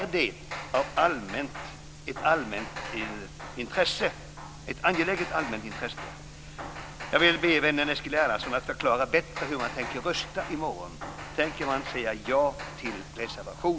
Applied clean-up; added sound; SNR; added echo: none; Hammer; 12 dB; none.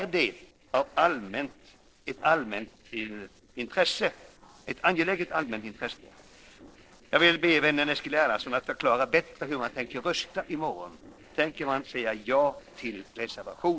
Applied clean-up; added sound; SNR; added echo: neural separator model SepFormer DNS4.